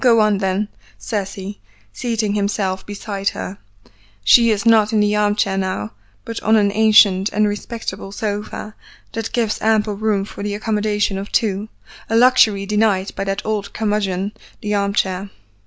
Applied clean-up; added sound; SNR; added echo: none; none; none; none.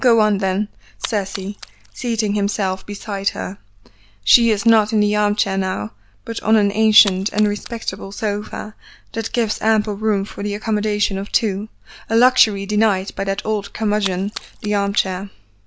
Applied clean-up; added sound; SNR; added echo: none; Splash, splatter; 15 dB; none.